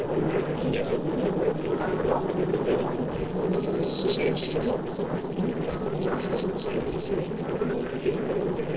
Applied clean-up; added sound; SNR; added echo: neural separator model SepFormer DNS4.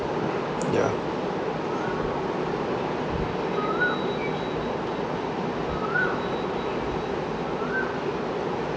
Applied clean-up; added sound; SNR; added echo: none; Acoustic guitar; 18 dB; none.